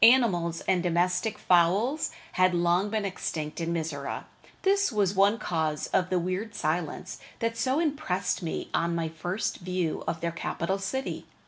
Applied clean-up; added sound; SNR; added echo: none; none; none; none.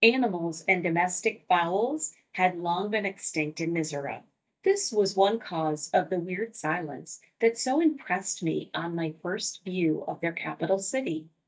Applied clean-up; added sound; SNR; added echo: neural mask model DeepFilterNet 3.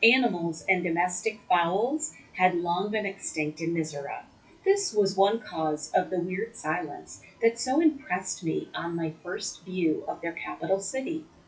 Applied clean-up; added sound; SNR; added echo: classical method WPE with log-MMSE.